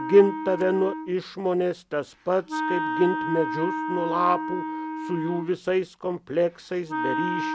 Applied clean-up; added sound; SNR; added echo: none; Wind instrument, woodwind instrument; 6 dB; none.